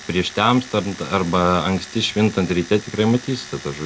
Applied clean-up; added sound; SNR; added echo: none; Domestic sounds, home sounds; 18 dB; none.